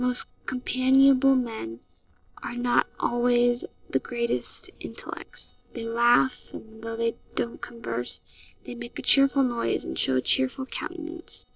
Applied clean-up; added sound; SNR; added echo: neural separator model SepFormer DNS4.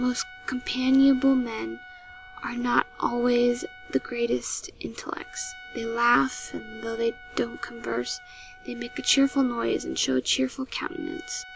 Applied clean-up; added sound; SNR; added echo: none; Trumpet; 19 dB; none.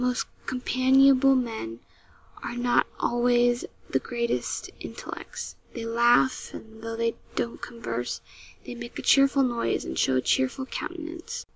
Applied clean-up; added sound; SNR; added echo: none; none; none; none.